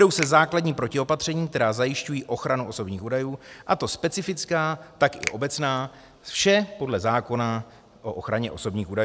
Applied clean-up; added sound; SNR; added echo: none; Finger snapping; 16 dB; none.